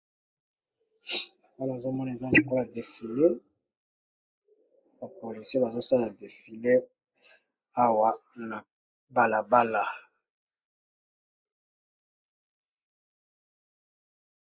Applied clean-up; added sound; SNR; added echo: neural mask model Resemble Enhance denoiser.